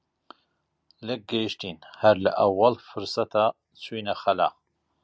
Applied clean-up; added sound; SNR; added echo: none; none; none; none.